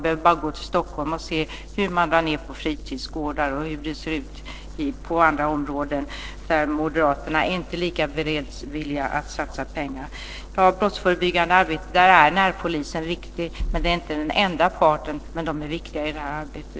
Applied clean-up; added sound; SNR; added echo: neural separator model SepFormer DNS4.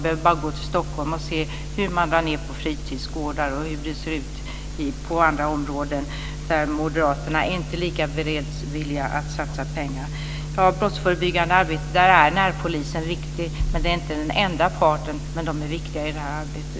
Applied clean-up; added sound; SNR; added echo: none; Bass drum; 1 dB; none.